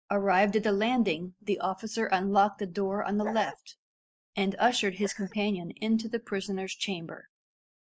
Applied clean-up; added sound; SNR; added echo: neural mask model DeepFilterNet 3.